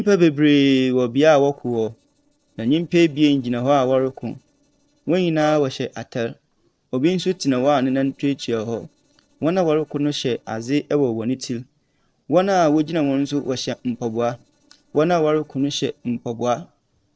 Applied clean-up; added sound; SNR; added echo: neural separator model SepFormer DNS4.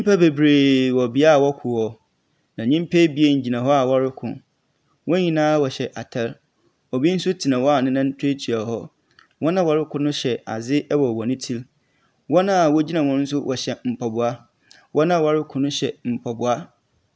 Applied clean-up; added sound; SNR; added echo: none; none; none; none.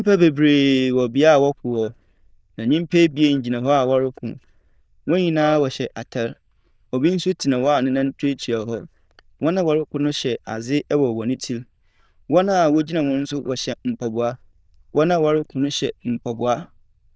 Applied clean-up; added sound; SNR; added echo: neural diffusion model UNIVERSE++.